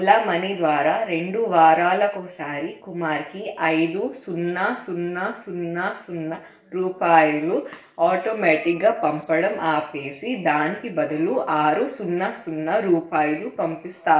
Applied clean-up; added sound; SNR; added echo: neural separator model SepFormer DNS4.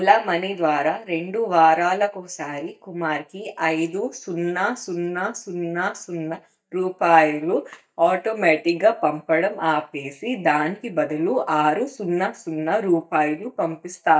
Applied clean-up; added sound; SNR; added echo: neural mask model DeepFilterNet 3.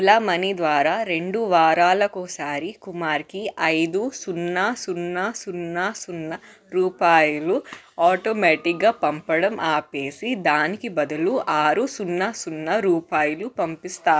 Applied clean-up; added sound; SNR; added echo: none; none; none; none.